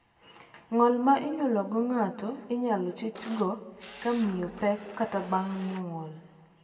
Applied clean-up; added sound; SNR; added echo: none; Camera; 16 dB; reverberation time 1.3 s.